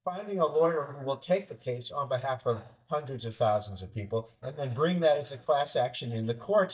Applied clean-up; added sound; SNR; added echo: neural mask model DeepFilterNet 3.